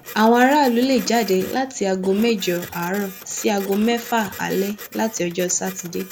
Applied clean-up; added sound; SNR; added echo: none; Cough + Printer; 17 dB; none.